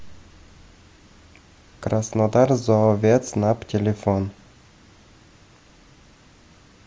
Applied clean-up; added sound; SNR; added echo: none; none; none; none.